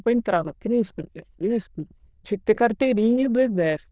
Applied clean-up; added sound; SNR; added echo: neural diffusion model UNIVERSE++.